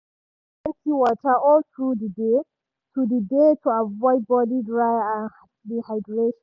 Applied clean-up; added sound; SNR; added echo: none; none; none; none.